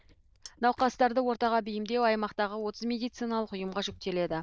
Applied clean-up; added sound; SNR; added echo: neural diffusion model UNIVERSE++.